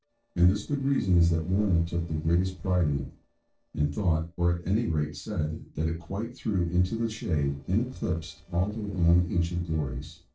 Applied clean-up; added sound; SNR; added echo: neural separator model SepFormer DNS4.